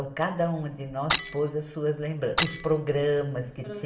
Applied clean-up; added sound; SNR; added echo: none; Shatter; -2 dB; reverberation time 1.9 s.